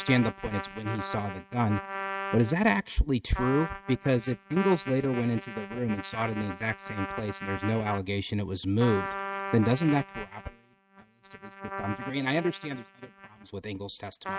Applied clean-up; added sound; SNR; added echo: neural mask model RNNoise.